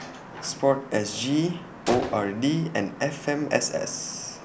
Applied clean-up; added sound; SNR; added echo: none; Gunshot, gunfire; 15 dB; none.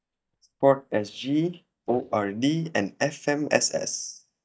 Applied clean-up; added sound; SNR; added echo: neural mask model DeepFilterNet 3.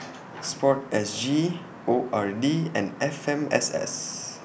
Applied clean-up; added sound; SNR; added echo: none; none; none; none.